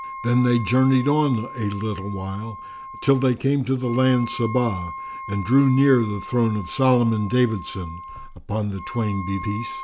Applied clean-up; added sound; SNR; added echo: none; Wind instrument, woodwind instrument; 13 dB; none.